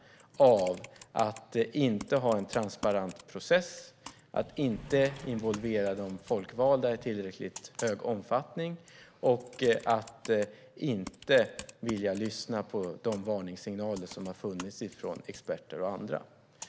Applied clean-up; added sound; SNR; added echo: none; Computer keyboard + Sliding door; 19 dB; none.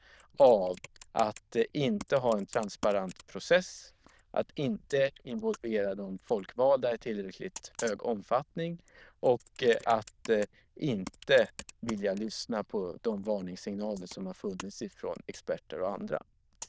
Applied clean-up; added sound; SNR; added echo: neural diffusion model UNIVERSE++.